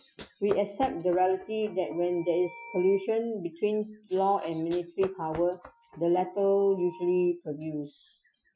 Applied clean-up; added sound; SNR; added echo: classical method Wiener filter.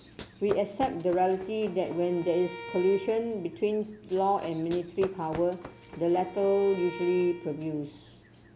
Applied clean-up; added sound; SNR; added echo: none; Bowed string instrument + Run; 16 dB; none.